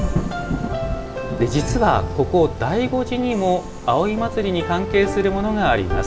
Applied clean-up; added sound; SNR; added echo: none; Thunder / Rain; 8 dB; reverberation time 2.8 s.